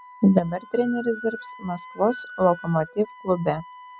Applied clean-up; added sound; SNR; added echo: none; Wind instrument, woodwind instrument; 17 dB; none.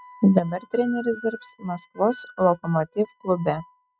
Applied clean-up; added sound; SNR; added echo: neural mask model RNNoise.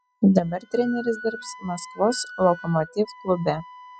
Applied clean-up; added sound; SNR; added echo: classical method log-MMSE.